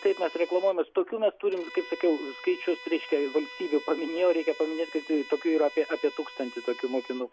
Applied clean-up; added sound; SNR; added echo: none; Bowed string instrument; 17 dB; none.